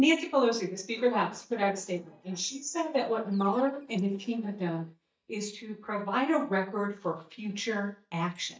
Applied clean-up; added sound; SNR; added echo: neural mask model DeepFilterNet 3.